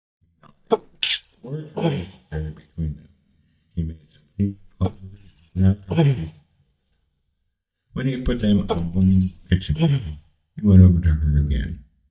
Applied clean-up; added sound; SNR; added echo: neural mask model DeepFilterNet 3.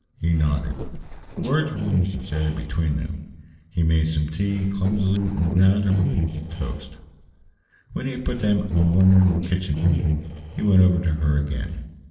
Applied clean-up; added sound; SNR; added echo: neural separator model SepFormer DNS4.